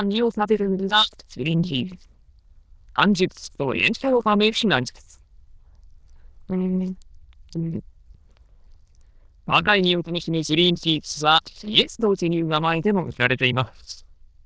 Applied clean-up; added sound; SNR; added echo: neural diffusion model UNIVERSE++.